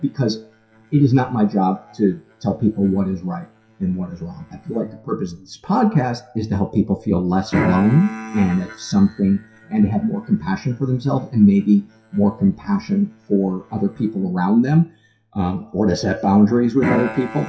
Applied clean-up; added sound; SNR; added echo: classical method WPE with log-MMSE.